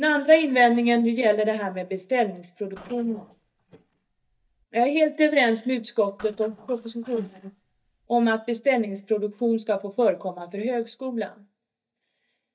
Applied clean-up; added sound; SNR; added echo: neural mask model DeepFilterNet 3.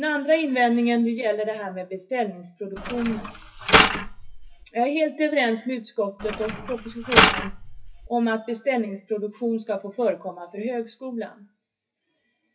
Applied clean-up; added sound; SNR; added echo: classical method WPE with log-MMSE.